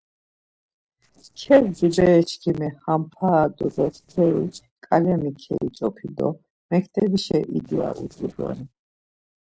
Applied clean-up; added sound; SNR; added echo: neural separator model SepFormer DNS4.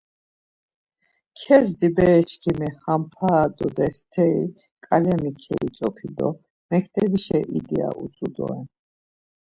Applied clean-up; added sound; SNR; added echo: none; none; none; none.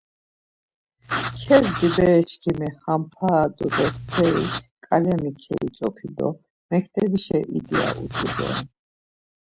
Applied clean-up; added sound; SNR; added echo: none; Writing; 3 dB; none.